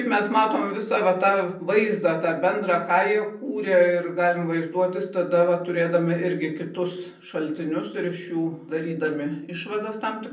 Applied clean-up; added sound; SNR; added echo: none; none; none; reverberation time 0.6 s.